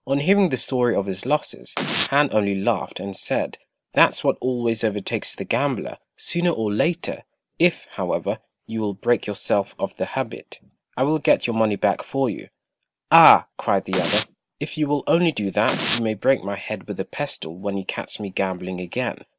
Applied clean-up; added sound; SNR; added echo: none; Domestic sounds, home sounds; 4 dB; none.